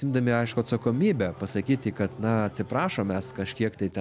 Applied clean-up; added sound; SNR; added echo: none; Race car, auto racing / Engine starting; 19 dB; none.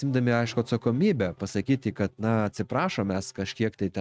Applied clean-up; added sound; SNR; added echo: neural mask model RNNoise.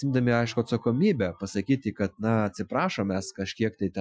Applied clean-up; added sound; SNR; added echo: classical method Wiener filter.